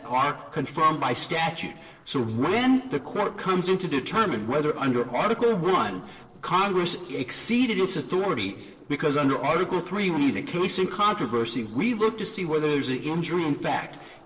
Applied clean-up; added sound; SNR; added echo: neural separator model SepFormer DNS4.